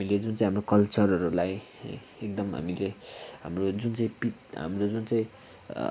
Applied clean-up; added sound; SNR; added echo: none; none; none; none.